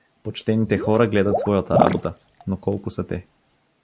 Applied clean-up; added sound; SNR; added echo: none; Water / Liquid; 4 dB; none.